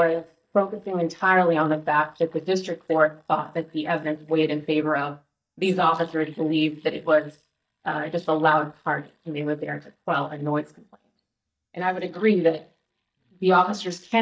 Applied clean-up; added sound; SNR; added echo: neural mask model DeepFilterNet 3.